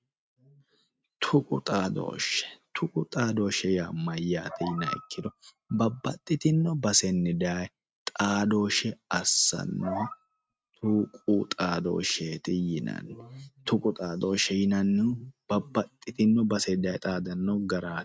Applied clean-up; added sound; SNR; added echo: neural mask model RNNoise.